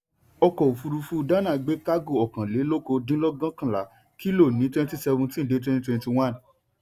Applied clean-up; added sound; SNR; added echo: none; none; none; none.